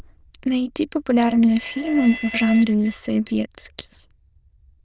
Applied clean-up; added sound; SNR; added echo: neural diffusion model UNIVERSE++.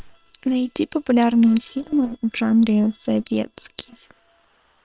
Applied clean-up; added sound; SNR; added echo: neural separator model SepFormer WHAM!.